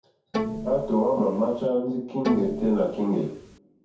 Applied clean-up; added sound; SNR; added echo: none; Bowed string instrument; 8 dB; reverberation time 0.6 s.